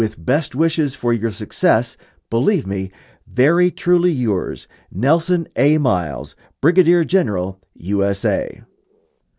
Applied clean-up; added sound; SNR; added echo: none; none; none; none.